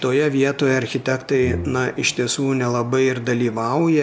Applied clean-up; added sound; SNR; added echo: none; Brass instrument; 10 dB; none.